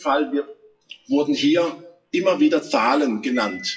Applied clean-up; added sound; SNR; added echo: classical method WPE with log-MMSE.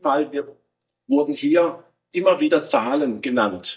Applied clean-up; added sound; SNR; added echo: neural mask model DeepFilterNet 3.